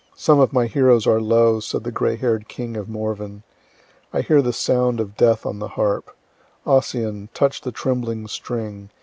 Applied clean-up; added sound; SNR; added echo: none; none; none; none.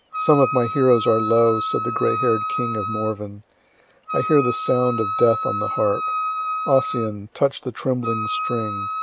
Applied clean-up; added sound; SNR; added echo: none; Wind instrument, woodwind instrument; 5 dB; none.